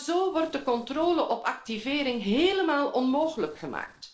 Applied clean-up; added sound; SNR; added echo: neural separator model SepFormer DNS4.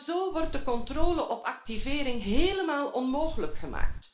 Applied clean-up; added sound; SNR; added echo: none; Wind; -3 dB; reverberation time 0.4 s.